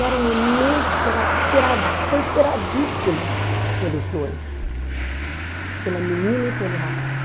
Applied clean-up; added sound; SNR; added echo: none; Engine starting / Motor vehicle (road); -1 dB; none.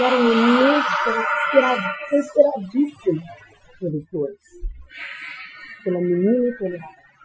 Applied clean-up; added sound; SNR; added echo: classical method Wiener filter.